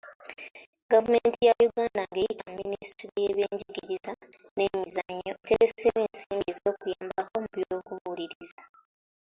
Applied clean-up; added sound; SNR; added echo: none; none; none; none.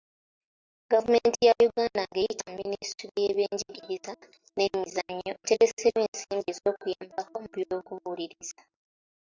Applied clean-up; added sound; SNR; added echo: neural mask model DeepFilterNet 3.